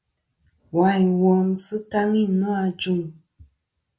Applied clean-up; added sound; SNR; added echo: none; none; none; none.